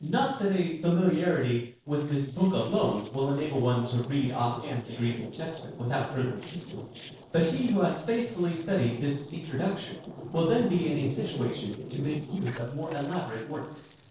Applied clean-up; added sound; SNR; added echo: neural separator model SepFormer DNS4.